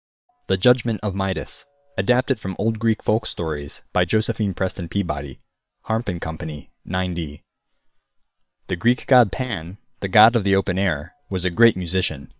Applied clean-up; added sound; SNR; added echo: neural separator model SepFormer WHAM!.